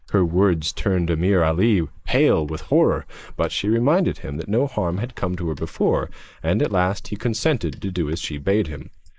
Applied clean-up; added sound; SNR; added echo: neural mask model Resemble Enhance denoiser.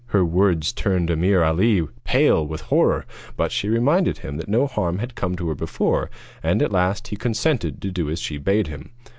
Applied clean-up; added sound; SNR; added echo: none; none; none; none.